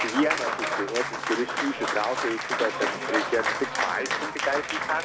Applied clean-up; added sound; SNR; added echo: none; Applause; 0 dB; none.